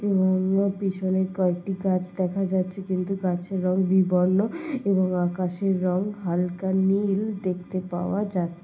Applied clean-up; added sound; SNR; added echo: none; none; none; reverberation time 0.4 s.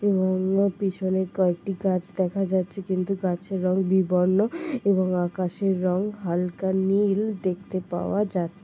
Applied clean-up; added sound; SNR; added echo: none; none; none; none.